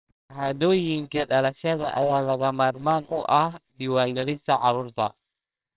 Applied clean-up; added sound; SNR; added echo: neural separator model SepFormer WHAMR!.